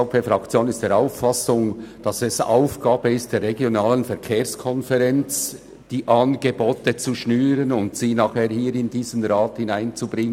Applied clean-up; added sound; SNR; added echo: none; none; none; none.